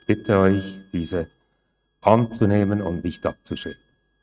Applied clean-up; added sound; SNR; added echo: neural mask model RNNoise.